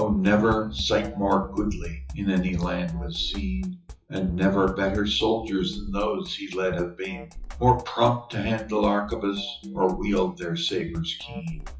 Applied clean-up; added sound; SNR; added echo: classical method WPE with log-MMSE.